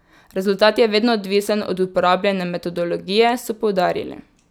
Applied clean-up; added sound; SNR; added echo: none; none; none; none.